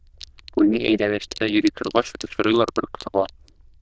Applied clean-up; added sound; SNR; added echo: neural diffusion model UNIVERSE++.